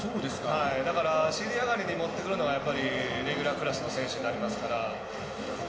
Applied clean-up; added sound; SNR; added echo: none; Guitar; 14 dB; reverberation time 0.9 s.